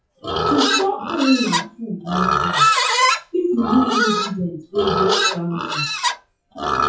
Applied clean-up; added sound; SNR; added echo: classical method WPE with log-MMSE.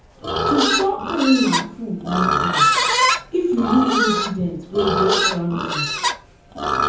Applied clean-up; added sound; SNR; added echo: none; Livestock, farm animals, working animals; -1 dB; reverberation time 0.7 s.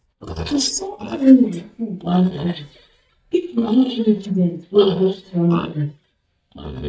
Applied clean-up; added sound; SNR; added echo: neural mask model DeepFilterNet 3.